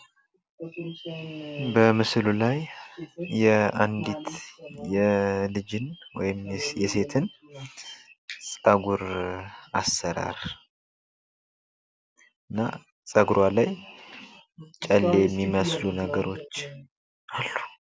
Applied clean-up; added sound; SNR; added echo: none; none; none; none.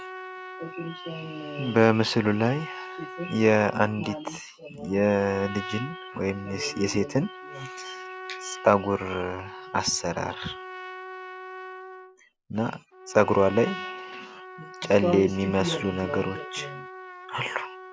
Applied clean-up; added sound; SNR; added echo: none; Trumpet; 14 dB; none.